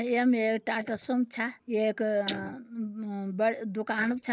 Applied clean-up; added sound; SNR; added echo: neural mask model Resemble Enhance denoiser.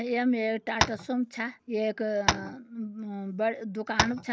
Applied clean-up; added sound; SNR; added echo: none; Tap; -1 dB; none.